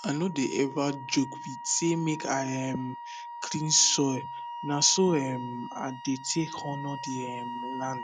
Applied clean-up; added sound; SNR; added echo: none; Wind instrument, woodwind instrument; 10 dB; none.